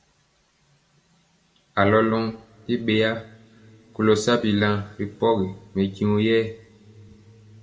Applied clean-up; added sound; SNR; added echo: none; none; none; reverberation time 1.9 s.